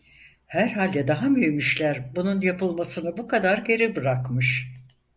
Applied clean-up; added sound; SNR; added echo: none; none; none; none.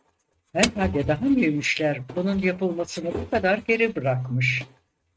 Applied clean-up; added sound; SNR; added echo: neural mask model RNNoise.